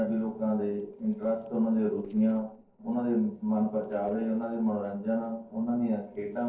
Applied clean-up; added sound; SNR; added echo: neural separator model SepFormer DNS4.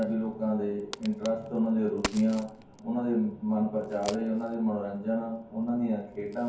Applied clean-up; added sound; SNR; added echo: none; Crack; 15 dB; reverberation time 0.6 s.